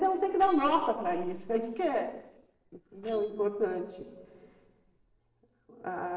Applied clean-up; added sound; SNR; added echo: neural separator model SepFormer DNS4.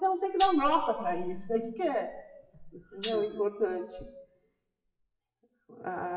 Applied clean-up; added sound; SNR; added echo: classical method WPE with log-MMSE.